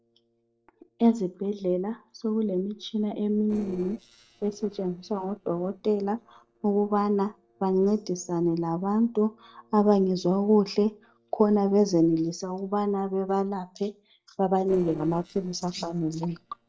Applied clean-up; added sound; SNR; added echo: neural separator model SepFormer DNS4.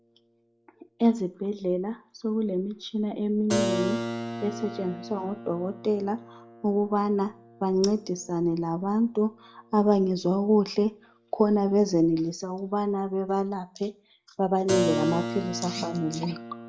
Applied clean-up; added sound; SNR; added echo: none; Keyboard (musical); 10 dB; reverberation time 0.2 s.